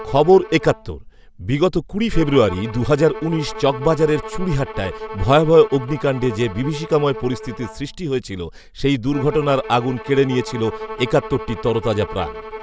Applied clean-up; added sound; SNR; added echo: none; Bowed string instrument; 14 dB; none.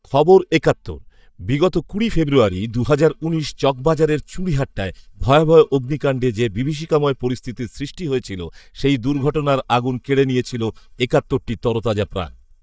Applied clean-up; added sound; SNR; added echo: neural mask model DeepFilterNet 3.